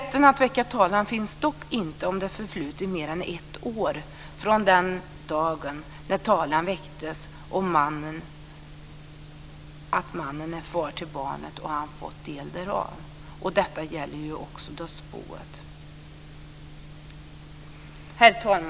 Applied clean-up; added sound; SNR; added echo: none; none; none; none.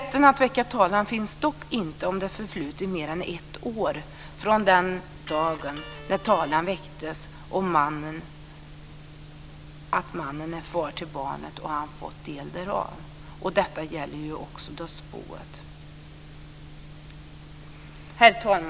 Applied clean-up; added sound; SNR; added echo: none; Electric guitar; 17 dB; none.